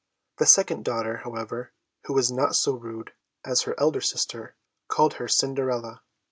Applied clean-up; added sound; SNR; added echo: none; none; none; none.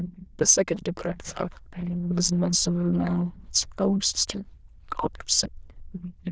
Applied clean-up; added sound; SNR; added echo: neural diffusion model UNIVERSE++.